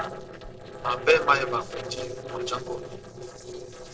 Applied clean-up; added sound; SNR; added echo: neural separator model SepFormer DNS4.